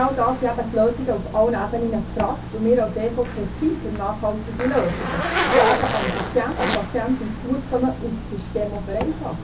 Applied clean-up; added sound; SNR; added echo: none; Zipper (clothing); 4 dB; reverberation time 0.3 s.